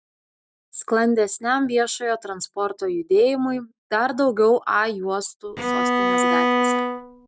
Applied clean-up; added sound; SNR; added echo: neural mask model RNNoise.